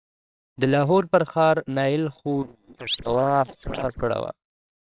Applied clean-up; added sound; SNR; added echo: neural separator model SepFormer WHAMR!.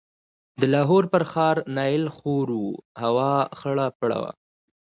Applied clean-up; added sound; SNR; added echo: none; none; none; none.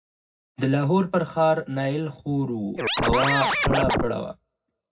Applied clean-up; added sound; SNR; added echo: none; Scratching (performance technique); -2 dB; reverberation time 0.4 s.